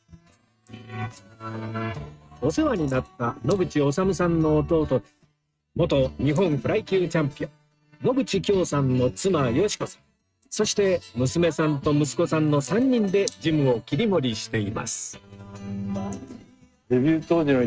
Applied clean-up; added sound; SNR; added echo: neural mask model RNNoise.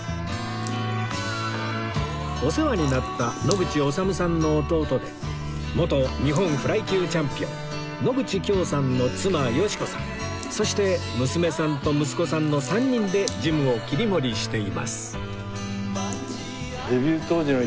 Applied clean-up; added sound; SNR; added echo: none; Drip / Sink (filling or washing) / Water tap, faucet; 17 dB; none.